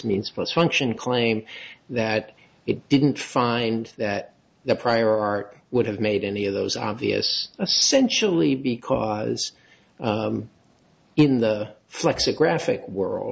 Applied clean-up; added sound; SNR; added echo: none; none; none; none.